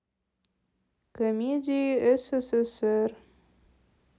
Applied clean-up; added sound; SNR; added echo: none; none; none; none.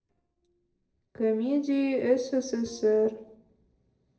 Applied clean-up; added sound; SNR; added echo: neural separator model SepFormer DNS4.